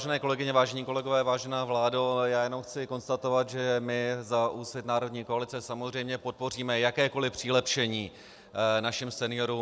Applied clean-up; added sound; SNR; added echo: none; none; none; none.